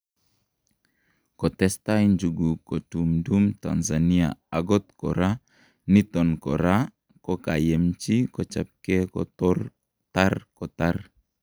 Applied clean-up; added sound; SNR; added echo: none; none; none; none.